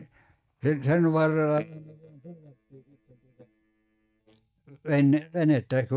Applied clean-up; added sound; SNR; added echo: neural mask model DeepFilterNet 3.